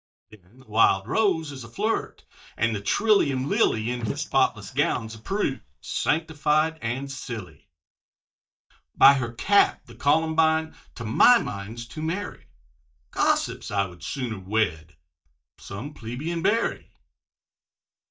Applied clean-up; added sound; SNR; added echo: neural mask model DeepFilterNet 3.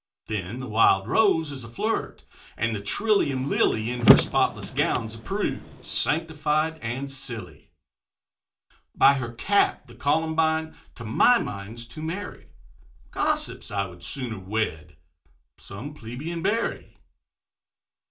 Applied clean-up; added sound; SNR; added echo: none; Car; 0 dB; reverberation time 0.2 s.